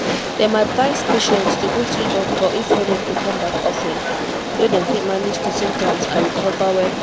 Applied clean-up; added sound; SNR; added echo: none; Train; 0 dB; none.